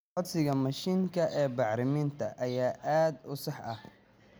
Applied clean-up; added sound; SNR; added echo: none; none; none; none.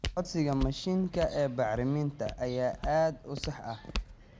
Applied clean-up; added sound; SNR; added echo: none; Walk, footsteps; 9 dB; none.